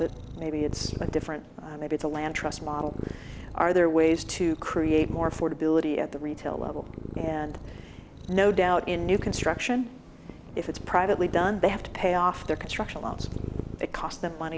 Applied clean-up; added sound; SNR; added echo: none; Purr; 10 dB; none.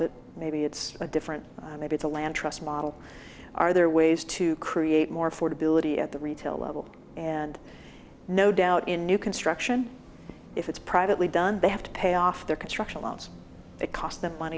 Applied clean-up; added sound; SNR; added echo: none; none; none; none.